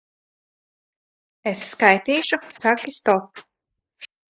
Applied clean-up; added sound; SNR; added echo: neural mask model DeepFilterNet 3.